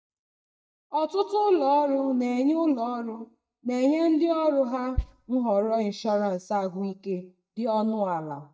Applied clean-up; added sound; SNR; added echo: neural mask model DeepFilterNet 3.